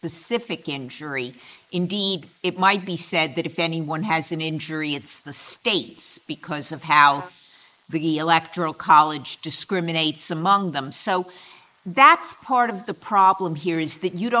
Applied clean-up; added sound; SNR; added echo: neural mask model Resemble Enhance denoiser.